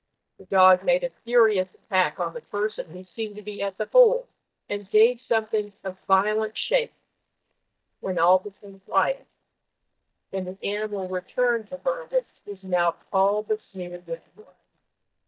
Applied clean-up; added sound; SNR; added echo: neural mask model DeepFilterNet 3.